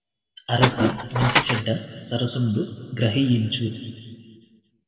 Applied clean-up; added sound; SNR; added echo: none; Tools; -2 dB; reverberation time 2.1 s.